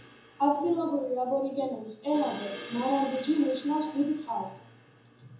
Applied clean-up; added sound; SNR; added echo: none; Crash cymbal; 18 dB; reverberation time 1.0 s.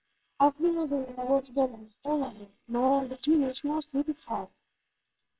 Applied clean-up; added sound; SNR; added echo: neural separator model SepFormer WHAMR!.